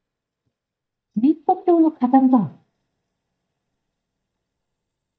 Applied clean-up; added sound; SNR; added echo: neural mask model DeepFilterNet 3.